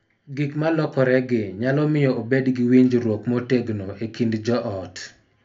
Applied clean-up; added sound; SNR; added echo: none; none; none; reverberation time 0.3 s.